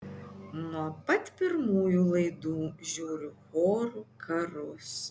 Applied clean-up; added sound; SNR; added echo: none; none; none; none.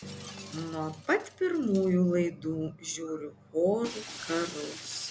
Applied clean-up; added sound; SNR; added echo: none; Shatter; 16 dB; none.